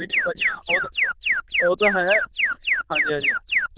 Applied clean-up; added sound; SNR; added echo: neural diffusion model UNIVERSE++.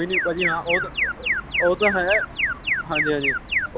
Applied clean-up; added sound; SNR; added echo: none; Alarm; -1 dB; none.